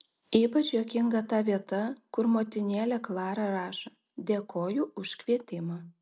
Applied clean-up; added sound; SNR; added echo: none; none; none; none.